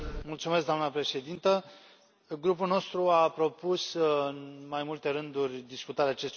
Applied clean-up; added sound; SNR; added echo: none; none; none; none.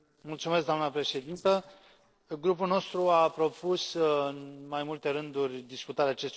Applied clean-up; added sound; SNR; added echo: neural separator model SepFormer DNS4.